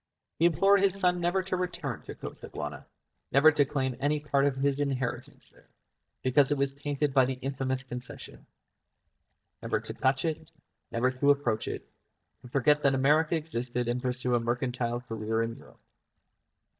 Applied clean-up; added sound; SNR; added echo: neural mask model DeepFilterNet 3.